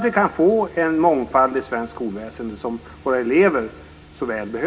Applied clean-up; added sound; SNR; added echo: none; none; none; reverberation time 0.3 s.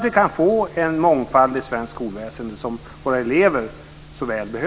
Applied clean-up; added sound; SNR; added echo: none; none; none; none.